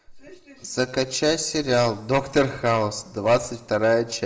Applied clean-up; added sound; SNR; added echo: none; none; none; reverberation time 0.9 s.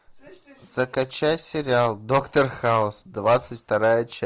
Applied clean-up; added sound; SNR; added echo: none; none; none; none.